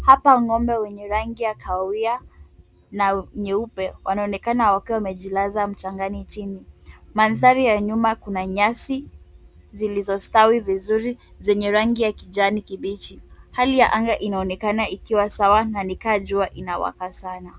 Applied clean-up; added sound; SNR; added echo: none; none; none; none.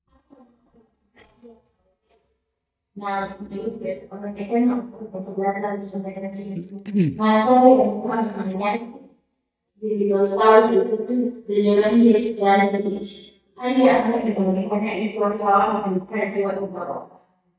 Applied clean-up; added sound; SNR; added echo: neural mask model DeepFilterNet 3.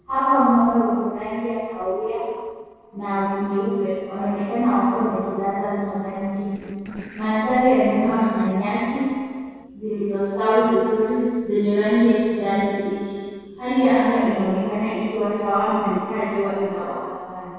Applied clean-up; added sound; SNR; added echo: neural separator model SepFormer DNS4.